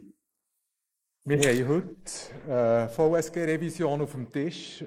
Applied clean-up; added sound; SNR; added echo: neural mask model Resemble Enhance denoiser.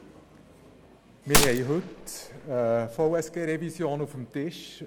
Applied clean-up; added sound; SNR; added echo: none; Gunshot, gunfire; 0 dB; none.